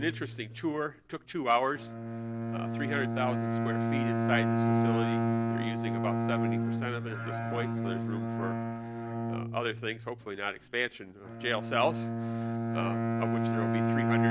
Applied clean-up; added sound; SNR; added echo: none; Bowed string instrument; -4 dB; none.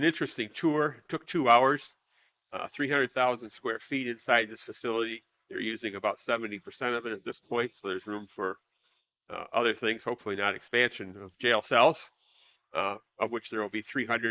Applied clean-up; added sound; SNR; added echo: neural mask model Resemble Enhance denoiser.